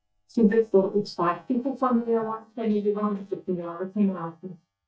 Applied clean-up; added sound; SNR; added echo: neural mask model DeepFilterNet 3.